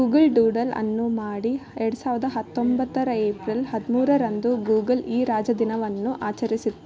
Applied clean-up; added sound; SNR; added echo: none; none; none; none.